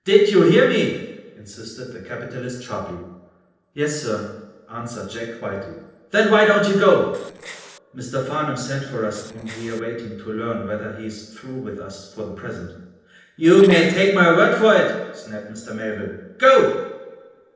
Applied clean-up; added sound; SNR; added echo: neural separator model SepFormer DNS4.